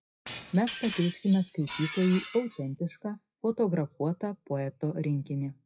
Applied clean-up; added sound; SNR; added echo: classical method WPE with log-MMSE.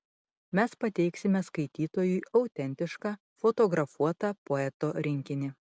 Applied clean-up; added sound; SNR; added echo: none; none; none; none.